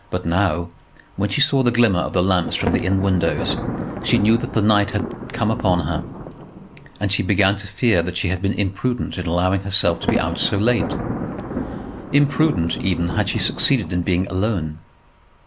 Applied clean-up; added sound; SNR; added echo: none; Thunder; 9 dB; none.